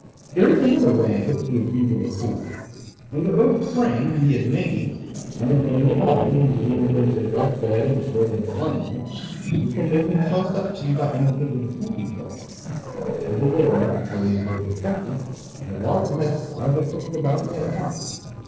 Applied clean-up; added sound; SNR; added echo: neural separator model SepFormer DNS4.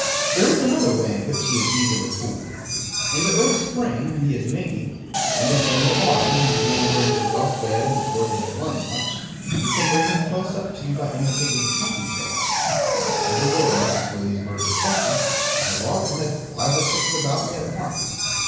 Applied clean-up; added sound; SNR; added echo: none; Drill; 0 dB; reverberation time 1.0 s.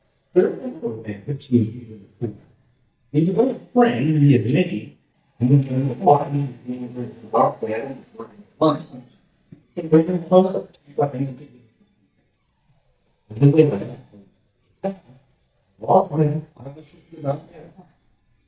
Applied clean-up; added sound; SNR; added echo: neural mask model DeepFilterNet 3.